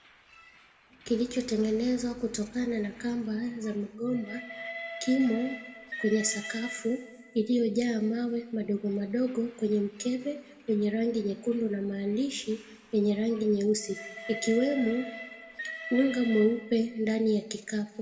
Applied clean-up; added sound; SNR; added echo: none; Train; 16 dB; reverberation time 1.2 s.